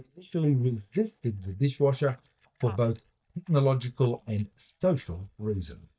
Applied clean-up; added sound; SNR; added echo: neural mask model DeepFilterNet 3.